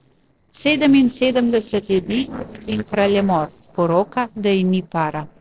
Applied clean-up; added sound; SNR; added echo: neural separator model SepFormer DNS4.